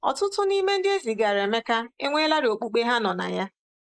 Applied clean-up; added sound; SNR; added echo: neural mask model Resemble Enhance denoiser.